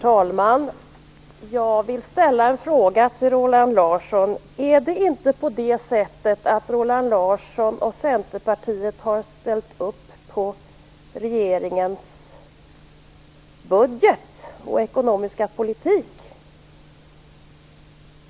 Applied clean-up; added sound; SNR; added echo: none; none; none; none.